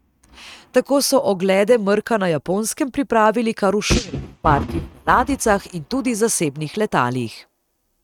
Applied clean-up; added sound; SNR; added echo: neural mask model RNNoise.